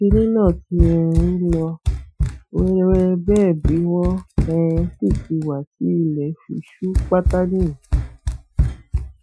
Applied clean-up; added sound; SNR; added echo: classical method Wiener filter.